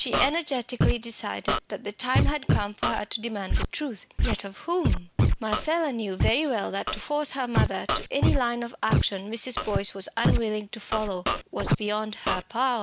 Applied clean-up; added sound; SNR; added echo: none; Scratching (performance technique); -1 dB; none.